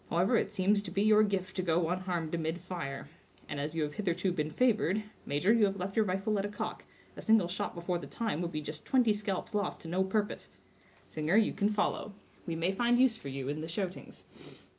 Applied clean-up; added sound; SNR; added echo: none; none; none; none.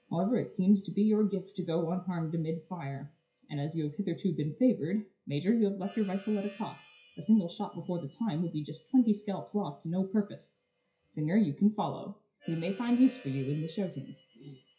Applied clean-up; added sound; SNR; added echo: classical method WPE with log-MMSE.